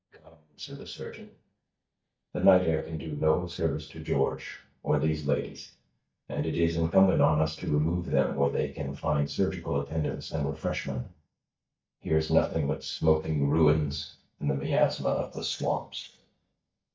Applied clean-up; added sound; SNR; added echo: neural mask model DeepFilterNet 3.